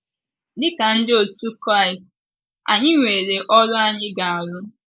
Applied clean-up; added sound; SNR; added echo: neural mask model Resemble Enhance denoiser.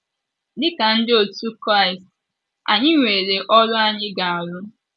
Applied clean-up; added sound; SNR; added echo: none; none; none; none.